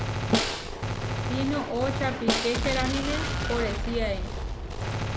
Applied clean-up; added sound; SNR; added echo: none; Gunshot, gunfire + Snare drum; -3 dB; none.